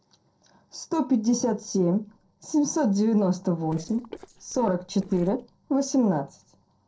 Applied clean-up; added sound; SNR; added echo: neural separator model SepFormer DNS4.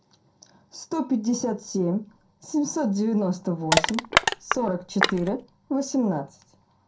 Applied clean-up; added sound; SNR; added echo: none; Crushing; -2 dB; reverberation time 0.2 s.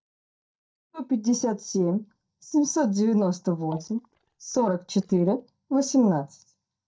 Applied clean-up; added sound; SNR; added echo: neural mask model DeepFilterNet 3.